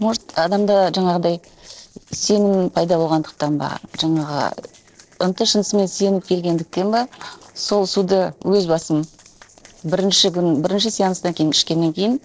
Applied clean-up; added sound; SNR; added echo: neural separator model SepFormer DNS4.